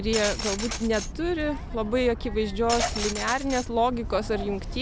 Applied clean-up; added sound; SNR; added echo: none; Glass; 10 dB; none.